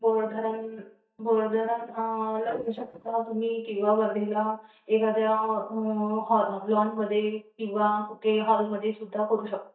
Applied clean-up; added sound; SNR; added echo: neural mask model DeepFilterNet 3.